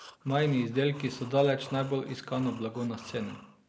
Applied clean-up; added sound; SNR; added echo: none; Breathing; 20 dB; none.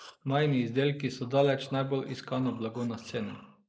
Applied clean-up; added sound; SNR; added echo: neural mask model Resemble Enhance denoiser.